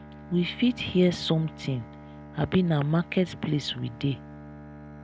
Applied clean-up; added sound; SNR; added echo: none; Bowed string instrument; 16 dB; none.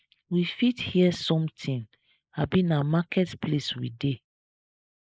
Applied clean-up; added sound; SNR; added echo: neural mask model Resemble Enhance denoiser.